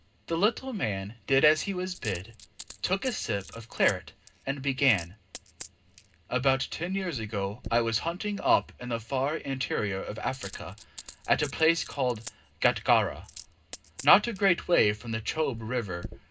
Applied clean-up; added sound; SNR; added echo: none; Coin (dropping); 19 dB; reverberation time 0.2 s.